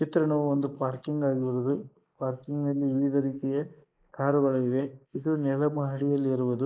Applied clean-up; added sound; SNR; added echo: neural mask model Resemble Enhance denoiser.